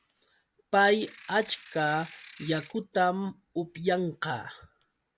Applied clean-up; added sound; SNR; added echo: none; Ratchet, pawl / Percussion; 20 dB; none.